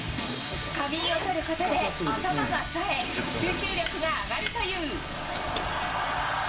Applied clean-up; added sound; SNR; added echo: none; Squeak / Slam; 15 dB; reverberation time 0.5 s.